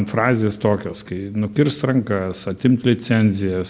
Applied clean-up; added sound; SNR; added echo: none; none; none; none.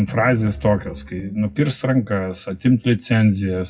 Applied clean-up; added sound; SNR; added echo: classical method WPE with log-MMSE.